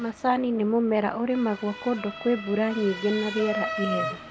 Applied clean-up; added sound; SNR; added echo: none; Motor vehicle (road) / Siren; 9 dB; none.